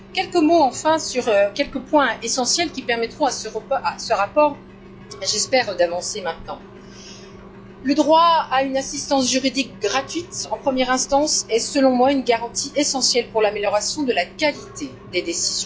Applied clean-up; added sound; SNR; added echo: classical method log-MMSE.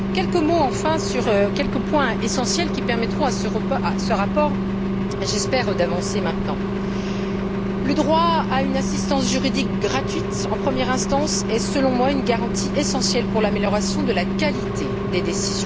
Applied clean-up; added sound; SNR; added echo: none; Engine; 0 dB; none.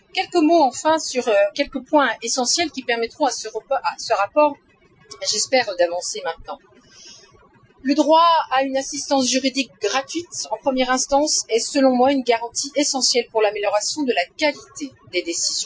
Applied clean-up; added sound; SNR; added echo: classical method Wiener filter.